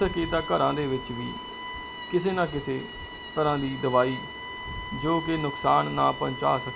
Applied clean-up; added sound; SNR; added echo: none; Bowed string instrument; 11 dB; none.